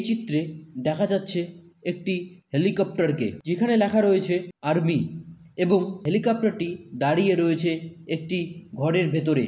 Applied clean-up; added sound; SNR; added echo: none; none; none; none.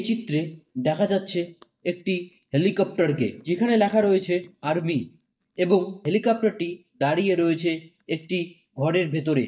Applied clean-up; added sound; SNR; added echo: neural mask model DeepFilterNet 3.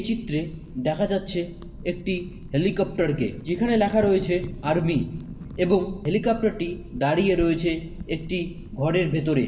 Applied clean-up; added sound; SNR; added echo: none; Wind / Fire; 13 dB; reverberation time 0.6 s.